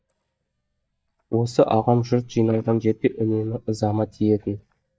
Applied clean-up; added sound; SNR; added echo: neural mask model DeepFilterNet 3.